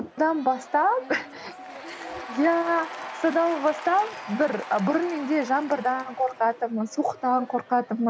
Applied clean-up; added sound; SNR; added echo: none; Applause / Crowd / Cheering; 14 dB; none.